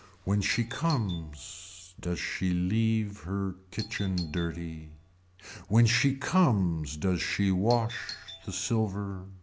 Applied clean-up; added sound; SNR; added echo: none; Doorbell; 17 dB; none.